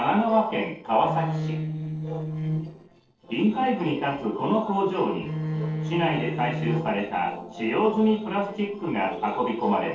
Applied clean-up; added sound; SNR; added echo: neural separator model SepFormer DNS4.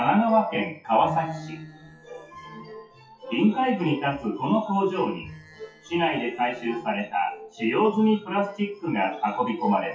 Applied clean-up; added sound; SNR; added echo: classical method WPE with log-MMSE.